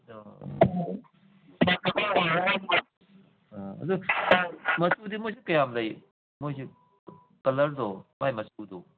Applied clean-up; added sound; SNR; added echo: none; none; none; none.